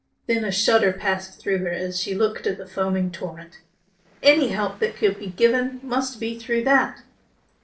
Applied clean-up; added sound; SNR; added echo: neural separator model SepFormer DNS4.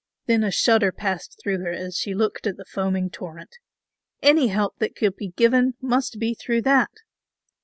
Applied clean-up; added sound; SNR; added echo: none; none; none; none.